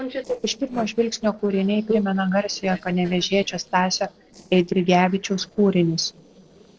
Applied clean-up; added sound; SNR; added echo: neural separator model SepFormer DNS4.